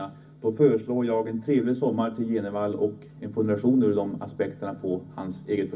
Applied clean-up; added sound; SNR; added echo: none; none; none; reverberation time 0.4 s.